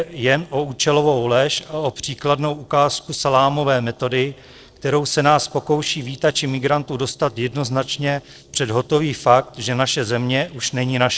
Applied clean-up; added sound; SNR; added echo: neural separator model SepFormer DNS4.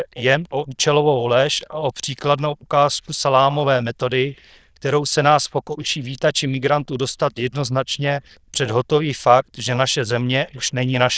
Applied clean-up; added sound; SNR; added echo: neural diffusion model UNIVERSE++.